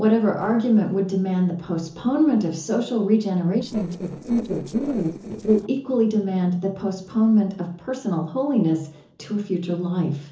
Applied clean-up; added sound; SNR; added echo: neural separator model SepFormer DNS4.